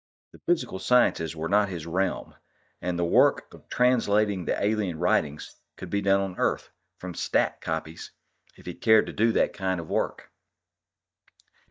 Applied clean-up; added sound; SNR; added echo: neural mask model DeepFilterNet 3.